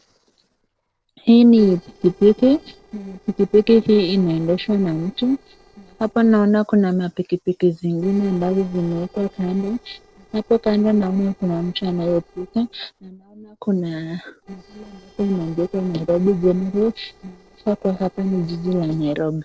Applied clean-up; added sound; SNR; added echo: neural separator model SepFormer DNS4.